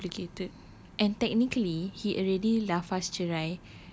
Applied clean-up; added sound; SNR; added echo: none; none; none; none.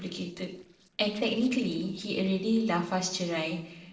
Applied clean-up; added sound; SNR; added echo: neural separator model SepFormer DNS4.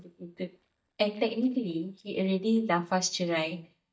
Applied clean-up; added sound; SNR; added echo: neural mask model DeepFilterNet 3.